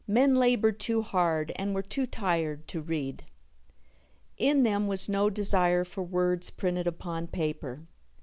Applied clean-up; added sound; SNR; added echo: none; none; none; none.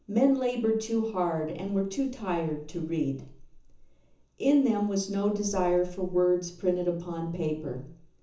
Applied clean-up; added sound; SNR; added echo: none; none; none; reverberation time 0.7 s.